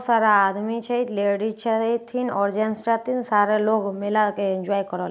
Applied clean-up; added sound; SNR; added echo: none; none; none; none.